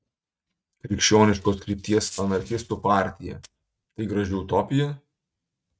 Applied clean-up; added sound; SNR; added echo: neural mask model RNNoise.